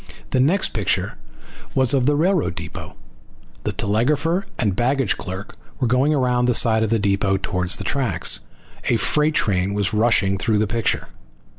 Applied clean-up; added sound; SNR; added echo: none; none; none; none.